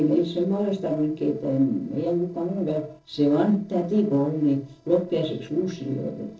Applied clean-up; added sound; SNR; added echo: neural separator model SepFormer DNS4.